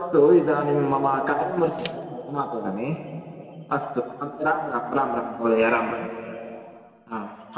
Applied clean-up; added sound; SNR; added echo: none; Tick; 19 dB; reverberation time 2.8 s.